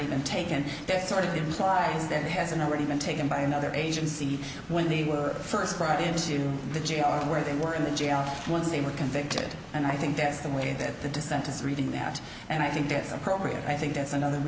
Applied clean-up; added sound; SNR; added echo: none; none; none; none.